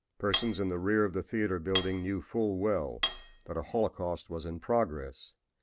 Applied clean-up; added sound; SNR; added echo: none; Cutlery, silverware; 0 dB; none.